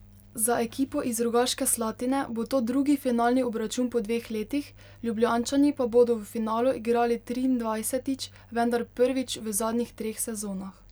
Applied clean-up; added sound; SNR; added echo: none; none; none; none.